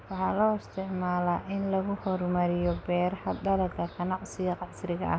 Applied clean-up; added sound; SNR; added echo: none; none; none; none.